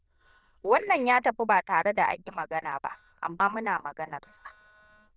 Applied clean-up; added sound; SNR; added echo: neural diffusion model UNIVERSE++.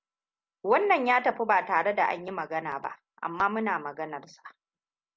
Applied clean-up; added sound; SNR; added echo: none; none; none; none.